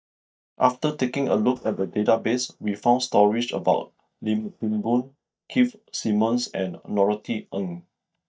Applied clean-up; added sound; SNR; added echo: neural mask model DeepFilterNet 3.